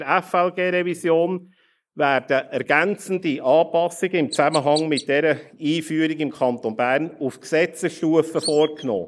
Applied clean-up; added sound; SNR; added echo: neural mask model Resemble Enhance denoiser.